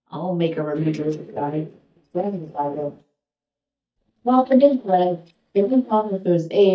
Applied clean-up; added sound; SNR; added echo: neural mask model DeepFilterNet 3.